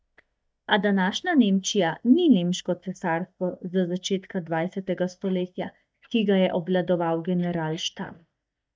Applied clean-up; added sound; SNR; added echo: neural mask model DeepFilterNet 3.